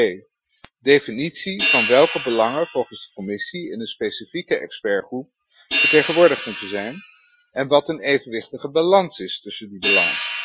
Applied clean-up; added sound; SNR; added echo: classical method Wiener filter.